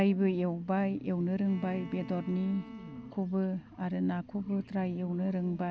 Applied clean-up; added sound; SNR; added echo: none; Bowed string instrument; 19 dB; none.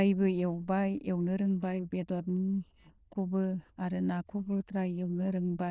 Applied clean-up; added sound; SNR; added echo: neural diffusion model UNIVERSE++.